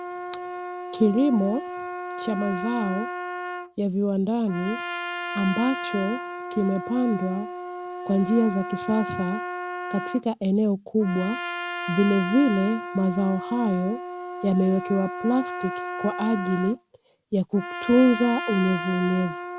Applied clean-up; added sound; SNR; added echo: none; Trumpet; 8 dB; none.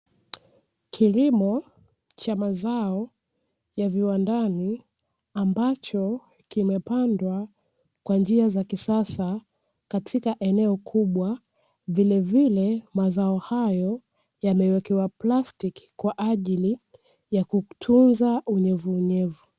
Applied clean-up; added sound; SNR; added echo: none; none; none; none.